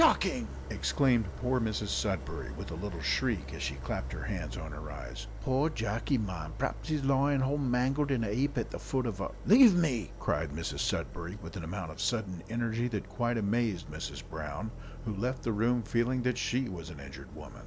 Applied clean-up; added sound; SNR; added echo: none; Idling; 10 dB; none.